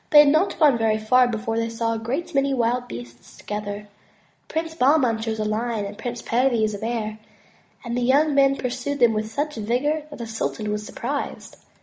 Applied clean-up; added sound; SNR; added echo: none; none; none; none.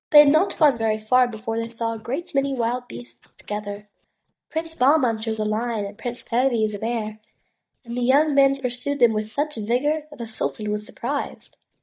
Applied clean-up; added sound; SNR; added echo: neural mask model DeepFilterNet 3.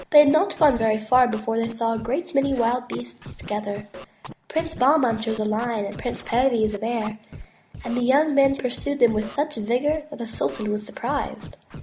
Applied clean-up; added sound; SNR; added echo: none; Scratching (performance technique); 17 dB; none.